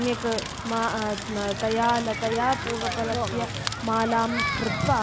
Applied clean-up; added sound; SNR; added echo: none; Crackle; 4 dB; none.